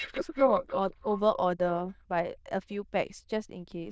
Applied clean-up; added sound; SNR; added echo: neural diffusion model UNIVERSE++.